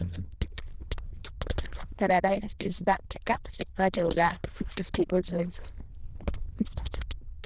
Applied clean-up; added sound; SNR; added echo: neural diffusion model UNIVERSE++.